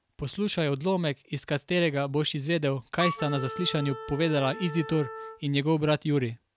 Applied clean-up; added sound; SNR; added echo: none; Wind instrument, woodwind instrument; 10 dB; none.